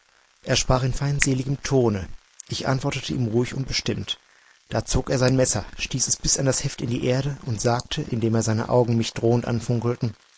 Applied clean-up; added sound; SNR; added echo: neural mask model Resemble Enhance denoiser.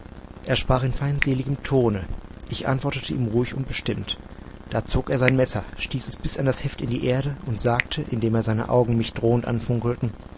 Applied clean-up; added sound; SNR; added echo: none; Finger snapping; 14 dB; none.